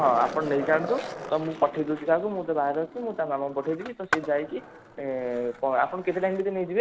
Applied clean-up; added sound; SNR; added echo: none; Skateboard; 11 dB; none.